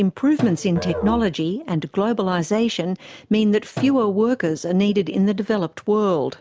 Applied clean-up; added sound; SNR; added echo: none; Musical instrument + Drum; 15 dB; none.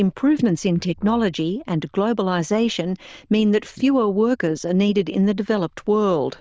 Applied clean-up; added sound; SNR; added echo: neural diffusion model UNIVERSE++.